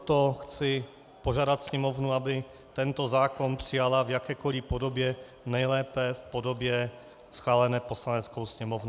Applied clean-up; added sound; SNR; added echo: none; none; none; none.